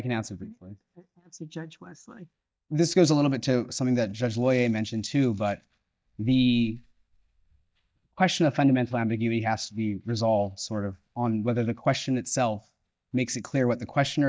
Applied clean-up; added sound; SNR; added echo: neural mask model DeepFilterNet 3.